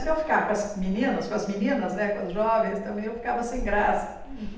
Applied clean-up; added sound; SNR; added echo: neural separator model SepFormer DNS4.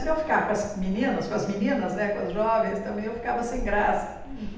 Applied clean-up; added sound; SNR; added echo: none; Subway, metro, underground; 11 dB; reverberation time 0.8 s.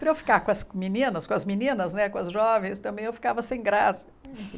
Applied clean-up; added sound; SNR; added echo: none; none; none; none.